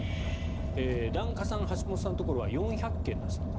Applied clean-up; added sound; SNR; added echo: none; Car; -3 dB; none.